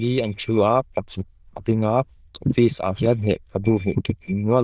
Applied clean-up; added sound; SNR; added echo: neural diffusion model UNIVERSE++.